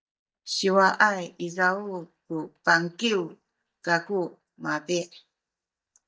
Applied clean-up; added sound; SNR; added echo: neural mask model DeepFilterNet 3.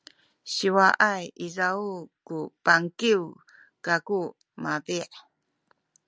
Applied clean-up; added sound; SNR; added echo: none; none; none; none.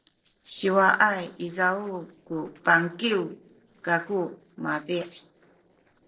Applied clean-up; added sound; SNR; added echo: neural separator model SepFormer DNS4.